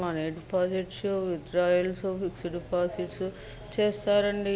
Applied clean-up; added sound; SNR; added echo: none; none; none; none.